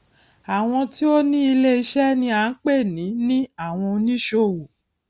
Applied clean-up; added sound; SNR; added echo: none; none; none; none.